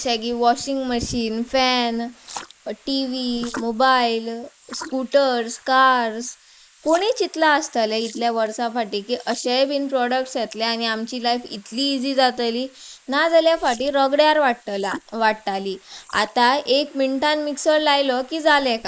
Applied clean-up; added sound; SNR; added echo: neural mask model Resemble Enhance denoiser.